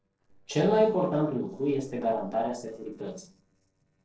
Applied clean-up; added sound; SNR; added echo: neural separator model SepFormer DNS4.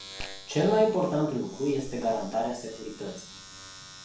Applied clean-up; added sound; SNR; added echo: none; Domestic sounds, home sounds; 16 dB; reverberation time 0.4 s.